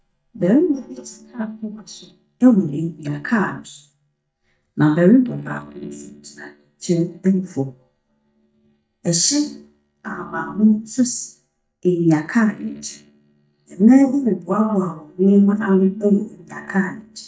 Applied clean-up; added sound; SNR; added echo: neural mask model DeepFilterNet 3.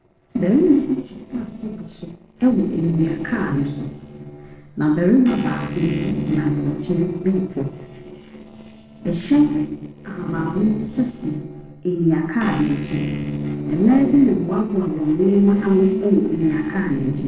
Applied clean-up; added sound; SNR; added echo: neural separator model SepFormer DNS4.